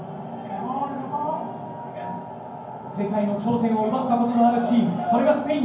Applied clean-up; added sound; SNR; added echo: none; none; none; reverberation time 0.9 s.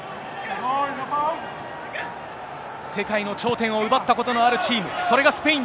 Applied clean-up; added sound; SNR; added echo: none; none; none; none.